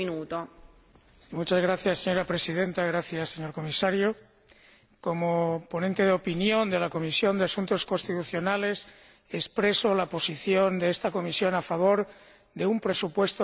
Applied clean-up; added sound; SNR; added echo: none; none; none; none.